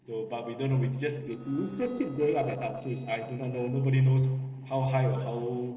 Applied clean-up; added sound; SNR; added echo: neural separator model SepFormer DNS4.